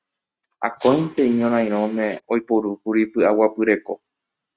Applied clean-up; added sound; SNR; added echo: neural mask model RNNoise.